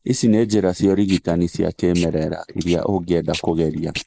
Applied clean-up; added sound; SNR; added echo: neural mask model Resemble Enhance denoiser.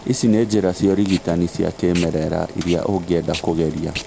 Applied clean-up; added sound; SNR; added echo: none; Packing tape, duct tape + Boiling; 15 dB; none.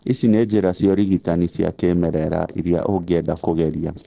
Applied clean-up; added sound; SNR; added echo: neural separator model SepFormer DNS4.